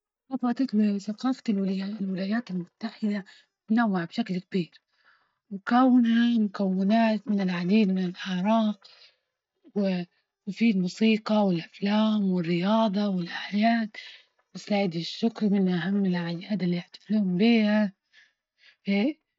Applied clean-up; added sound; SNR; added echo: neural mask model DeepFilterNet 3.